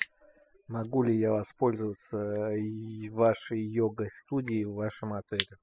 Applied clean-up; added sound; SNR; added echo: classical method spectral subtraction.